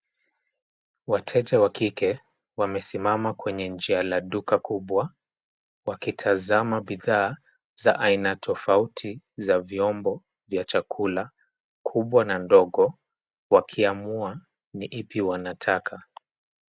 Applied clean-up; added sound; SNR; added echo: none; none; none; none.